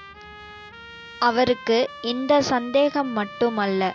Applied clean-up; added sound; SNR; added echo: none; Trumpet; 17 dB; none.